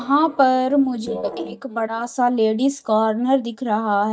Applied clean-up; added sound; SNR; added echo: neural mask model DeepFilterNet 3.